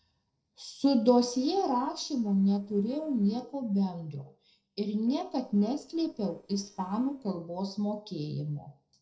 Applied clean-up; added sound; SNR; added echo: neural separator model SepFormer DNS4.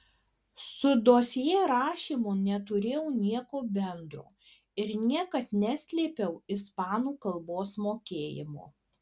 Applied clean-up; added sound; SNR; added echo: none; none; none; none.